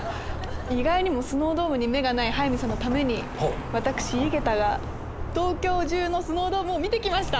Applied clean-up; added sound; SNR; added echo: none; Traffic noise, roadway noise; 6 dB; none.